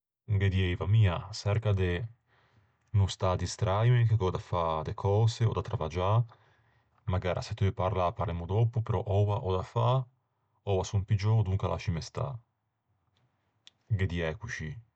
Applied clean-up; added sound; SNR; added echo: none; none; none; none.